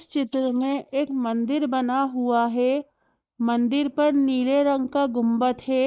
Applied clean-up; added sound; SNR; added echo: neural mask model Resemble Enhance denoiser.